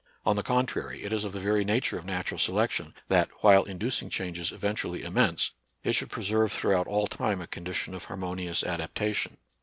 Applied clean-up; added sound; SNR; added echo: none; none; none; none.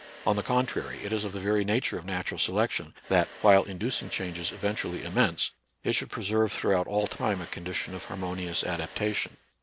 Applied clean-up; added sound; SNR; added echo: none; Mechanisms; 17 dB; none.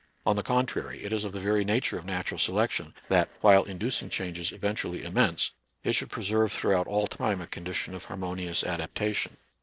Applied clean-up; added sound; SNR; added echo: neural separator model SepFormer DNS4.